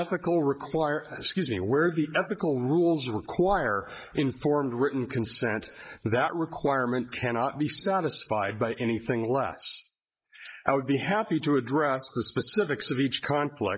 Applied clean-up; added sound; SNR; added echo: neural mask model Resemble Enhance denoiser.